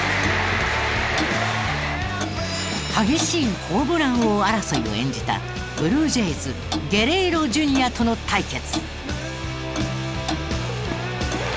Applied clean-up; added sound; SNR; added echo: none; Clock; 13 dB; none.